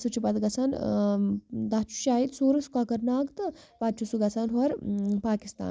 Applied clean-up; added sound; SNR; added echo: none; none; none; none.